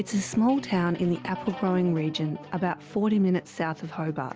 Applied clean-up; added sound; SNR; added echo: none; Guitar; 18 dB; none.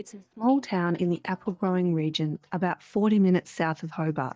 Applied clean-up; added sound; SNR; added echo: neural mask model DeepFilterNet 3.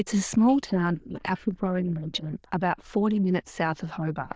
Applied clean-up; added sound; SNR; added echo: neural diffusion model UNIVERSE++.